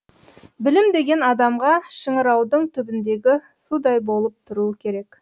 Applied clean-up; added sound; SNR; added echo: none; none; none; none.